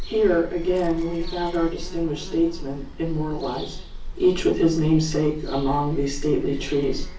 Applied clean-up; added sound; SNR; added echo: none; Bird vocalization, bird call, bird song; 7 dB; reverberation time 0.3 s.